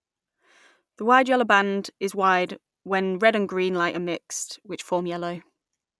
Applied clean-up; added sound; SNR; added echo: none; none; none; none.